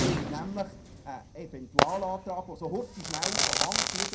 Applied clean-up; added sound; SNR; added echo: none; Crackle / Fireworks; -5 dB; reverberation time 0.2 s.